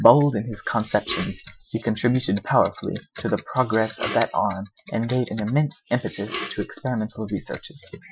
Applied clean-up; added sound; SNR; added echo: classical method Wiener filter.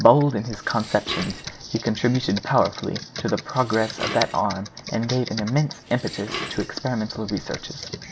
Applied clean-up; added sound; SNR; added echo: none; Computer keyboard + Dishes, pots, and pans; 11 dB; none.